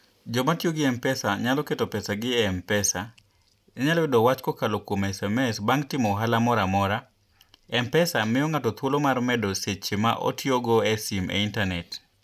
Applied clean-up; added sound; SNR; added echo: none; none; none; none.